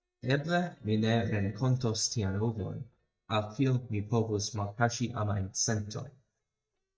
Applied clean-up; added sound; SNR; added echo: neural mask model DeepFilterNet 3.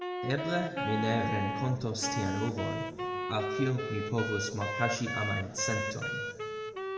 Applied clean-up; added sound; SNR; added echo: none; Wind instrument, woodwind instrument; 3 dB; reverberation time 1.9 s.